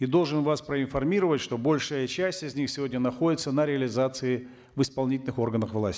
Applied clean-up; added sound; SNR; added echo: none; none; none; none.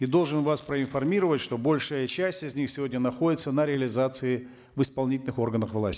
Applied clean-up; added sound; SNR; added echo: neural mask model Resemble Enhance denoiser.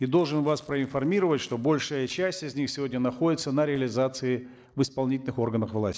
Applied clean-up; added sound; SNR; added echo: neural separator model SepFormer DNS4.